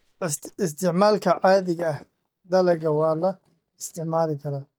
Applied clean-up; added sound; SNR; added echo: neural mask model DeepFilterNet 3.